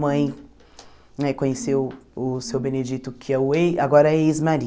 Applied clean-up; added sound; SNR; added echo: none; Brass instrument; 16 dB; none.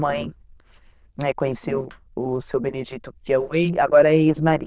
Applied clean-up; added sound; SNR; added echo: neural diffusion model UNIVERSE++.